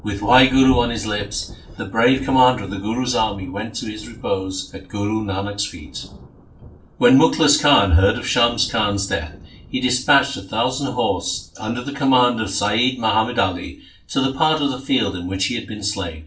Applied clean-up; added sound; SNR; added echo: none; Thunder; 19 dB; reverberation time 0.3 s.